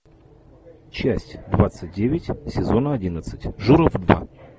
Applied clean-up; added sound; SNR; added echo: none; none; none; none.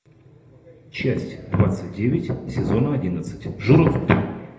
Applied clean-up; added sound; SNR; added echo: none; none; none; reverberation time 0.7 s.